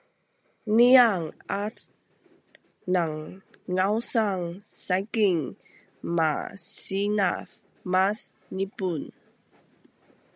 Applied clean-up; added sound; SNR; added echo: none; none; none; none.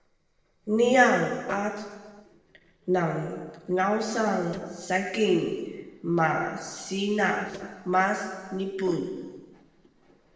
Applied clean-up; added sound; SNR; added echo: neural separator model SepFormer DNS4.